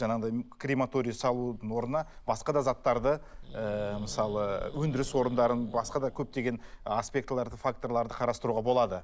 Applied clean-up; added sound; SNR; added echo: none; Growling; 15 dB; none.